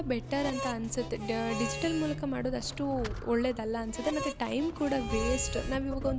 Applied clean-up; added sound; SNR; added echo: none; Harmonica + Squeak / Accelerating, revving, vroom / Vehicle; 5 dB; none.